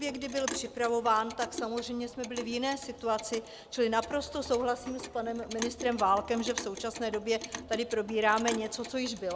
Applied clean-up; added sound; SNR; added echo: none; Clock; 12 dB; none.